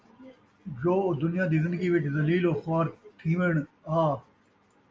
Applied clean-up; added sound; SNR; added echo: none; none; none; none.